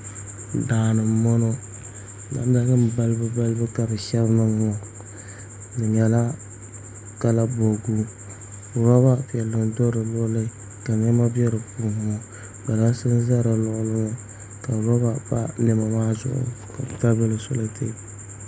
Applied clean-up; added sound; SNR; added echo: none; none; none; none.